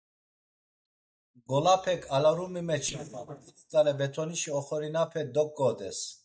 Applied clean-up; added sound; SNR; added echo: neural mask model DeepFilterNet 3.